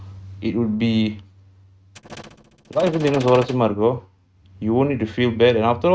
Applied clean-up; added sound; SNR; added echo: neural mask model RNNoise.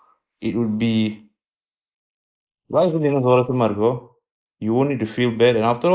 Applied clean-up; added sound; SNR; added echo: neural mask model Resemble Enhance denoiser.